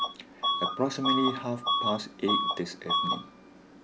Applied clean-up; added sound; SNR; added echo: none; Bus / Alarm; -2 dB; none.